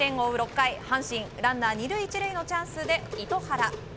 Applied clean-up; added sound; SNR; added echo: none; none; none; none.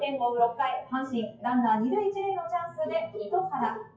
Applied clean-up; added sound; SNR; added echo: classical method WPE with log-MMSE.